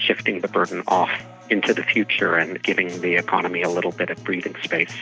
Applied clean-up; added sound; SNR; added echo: none; Acoustic guitar; 19 dB; none.